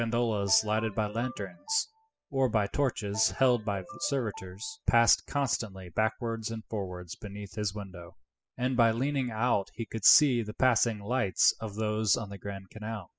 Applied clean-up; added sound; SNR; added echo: classical method spectral subtraction.